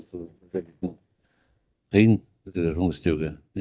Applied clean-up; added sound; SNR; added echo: neural mask model DeepFilterNet 3.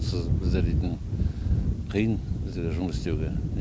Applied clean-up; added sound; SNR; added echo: none; none; none; none.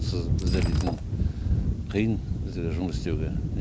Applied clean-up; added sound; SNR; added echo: none; Shatter; 14 dB; none.